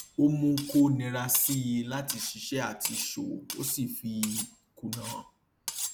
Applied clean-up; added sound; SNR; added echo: none; Cutlery, silverware; 10 dB; none.